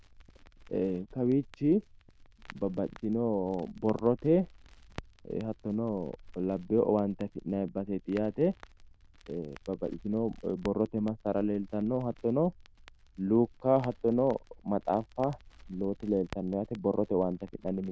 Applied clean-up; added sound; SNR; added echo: neural diffusion model UNIVERSE++.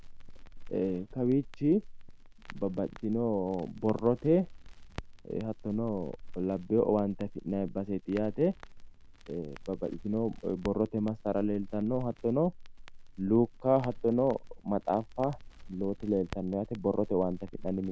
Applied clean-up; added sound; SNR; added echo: none; Crackle; 13 dB; none.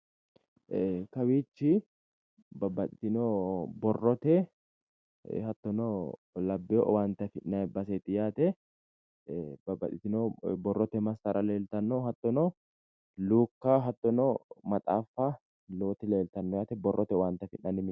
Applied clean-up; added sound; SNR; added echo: none; none; none; none.